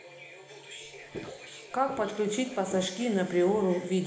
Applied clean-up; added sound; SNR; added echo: none; Walk, footsteps; 17 dB; reverberation time 1.1 s.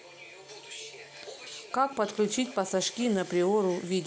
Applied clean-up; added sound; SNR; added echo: none; none; none; none.